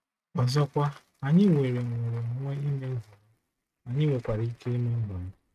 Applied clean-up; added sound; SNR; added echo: neural mask model RNNoise.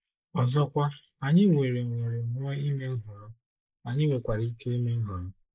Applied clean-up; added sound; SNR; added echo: neural mask model Resemble Enhance denoiser.